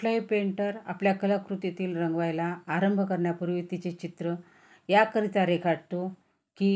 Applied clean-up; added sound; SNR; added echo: none; none; none; none.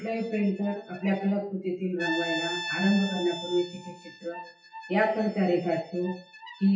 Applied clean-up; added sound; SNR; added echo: classical method WPE with log-MMSE.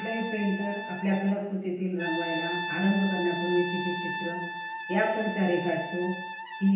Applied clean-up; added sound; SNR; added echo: none; Brass instrument; 7 dB; reverberation time 0.9 s.